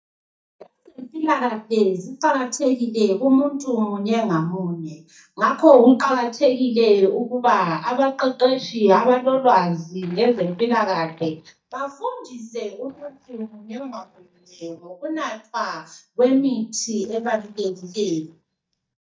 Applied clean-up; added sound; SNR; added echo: neural mask model DeepFilterNet 3.